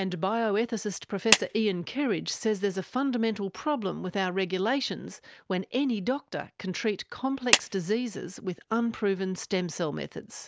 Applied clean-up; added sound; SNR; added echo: none; Clapping; 1 dB; none.